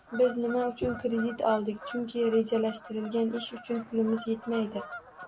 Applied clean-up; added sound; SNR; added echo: none; Bird vocalization, bird call, bird song / Fowl; 15 dB; none.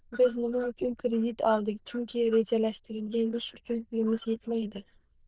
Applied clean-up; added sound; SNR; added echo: neural diffusion model UNIVERSE++.